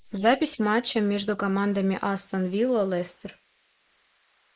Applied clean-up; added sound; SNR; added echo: neural mask model Resemble Enhance denoiser.